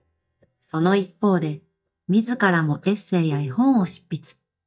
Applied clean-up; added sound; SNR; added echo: neural mask model DeepFilterNet 3.